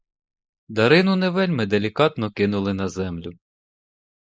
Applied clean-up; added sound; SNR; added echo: neural mask model Resemble Enhance denoiser.